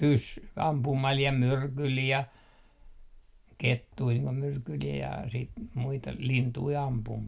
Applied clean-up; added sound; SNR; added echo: none; none; none; none.